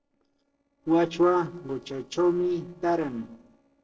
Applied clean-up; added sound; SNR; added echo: neural separator model SepFormer DNS4.